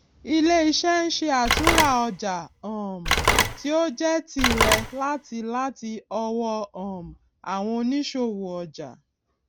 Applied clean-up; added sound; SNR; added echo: none; Telephone; -1 dB; none.